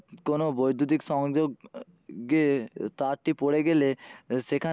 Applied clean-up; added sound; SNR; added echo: none; none; none; none.